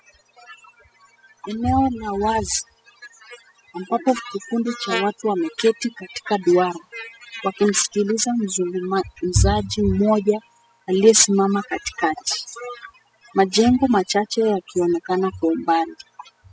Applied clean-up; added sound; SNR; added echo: classical method spectral subtraction.